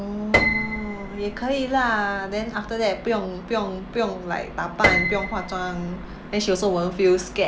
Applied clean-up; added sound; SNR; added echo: none; Piano; 3 dB; none.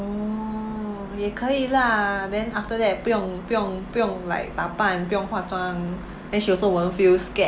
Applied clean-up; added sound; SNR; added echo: none; none; none; none.